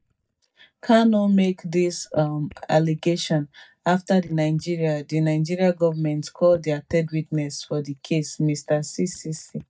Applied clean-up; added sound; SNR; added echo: neural mask model DeepFilterNet 3.